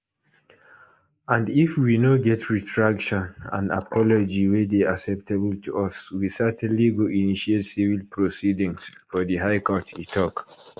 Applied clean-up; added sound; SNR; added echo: neural mask model Resemble Enhance denoiser.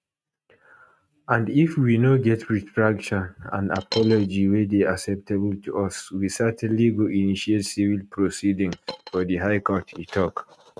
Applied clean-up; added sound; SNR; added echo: neural mask model RNNoise.